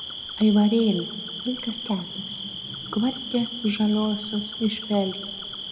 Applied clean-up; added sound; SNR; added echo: none; Cricket; 9 dB; reverberation time 1.5 s.